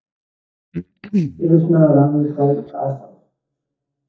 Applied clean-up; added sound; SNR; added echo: neural mask model DeepFilterNet 3.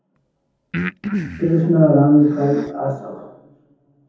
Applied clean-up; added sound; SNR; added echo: none; Breathing; 11 dB; reverberation time 1.2 s.